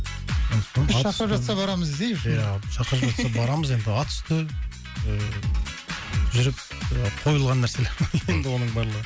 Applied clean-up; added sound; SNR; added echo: none; none; none; none.